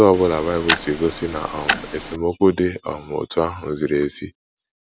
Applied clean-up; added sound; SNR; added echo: none; Tick-tock; 5 dB; none.